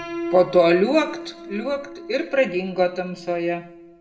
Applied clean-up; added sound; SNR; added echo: none; Piano; 13 dB; reverberation time 0.7 s.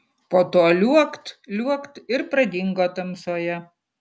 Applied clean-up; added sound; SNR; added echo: none; none; none; none.